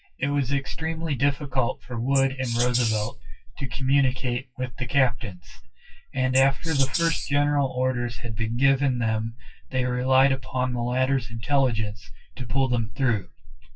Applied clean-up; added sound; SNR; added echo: classical method WPE with log-MMSE.